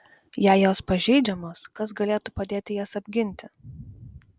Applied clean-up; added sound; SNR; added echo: none; none; none; none.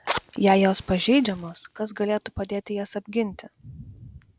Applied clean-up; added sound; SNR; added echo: none; Fire; 15 dB; none.